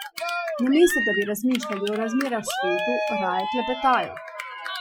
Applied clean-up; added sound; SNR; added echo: classical method Wiener filter.